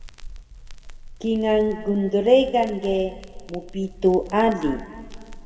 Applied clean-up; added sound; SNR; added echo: none; Crackle; 16 dB; reverberation time 1.8 s.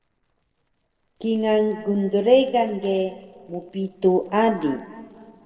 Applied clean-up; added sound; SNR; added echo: neural separator model SepFormer DNS4.